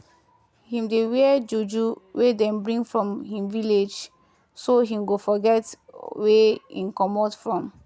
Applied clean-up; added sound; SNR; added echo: none; none; none; none.